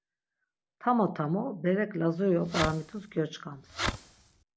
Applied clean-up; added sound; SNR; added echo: none; Fireworks; 6 dB; none.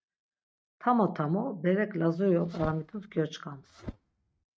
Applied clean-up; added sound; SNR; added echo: neural mask model RNNoise.